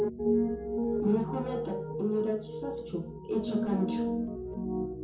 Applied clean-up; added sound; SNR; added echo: none; Piano; -2 dB; reverberation time 0.6 s.